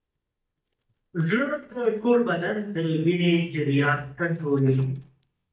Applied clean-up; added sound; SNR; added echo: neural mask model DeepFilterNet 3.